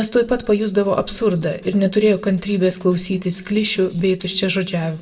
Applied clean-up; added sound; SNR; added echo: neural separator model SepFormer DNS4.